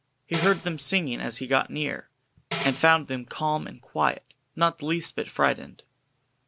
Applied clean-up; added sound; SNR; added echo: none; Tambourine; 10 dB; none.